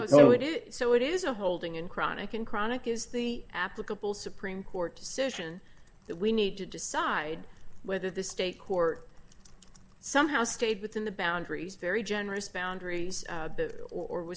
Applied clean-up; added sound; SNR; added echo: none; none; none; none.